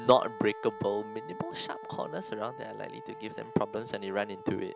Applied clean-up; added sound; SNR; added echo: none; Wind instrument, woodwind instrument; 12 dB; none.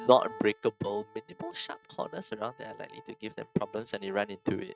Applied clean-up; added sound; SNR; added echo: neural mask model RNNoise.